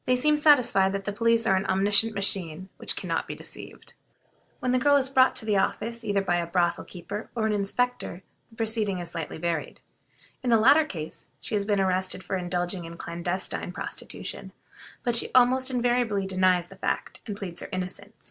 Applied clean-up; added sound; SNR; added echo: none; none; none; none.